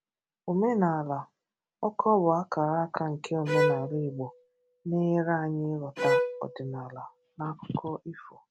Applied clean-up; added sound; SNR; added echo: none; Bowed string instrument; 3 dB; none.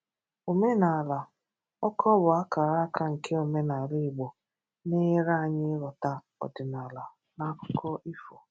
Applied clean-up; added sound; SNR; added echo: none; none; none; none.